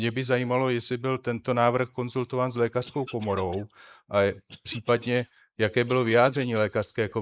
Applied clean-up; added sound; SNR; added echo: neural mask model Resemble Enhance denoiser.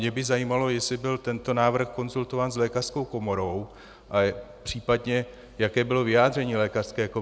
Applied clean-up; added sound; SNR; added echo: none; none; none; none.